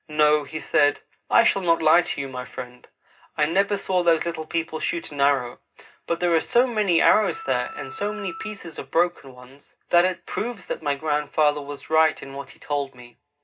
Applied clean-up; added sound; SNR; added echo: none; Wind instrument, woodwind instrument; 13 dB; reverberation time 0.2 s.